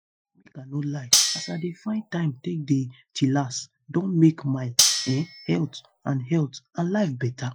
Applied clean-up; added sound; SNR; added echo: classical method Wiener filter.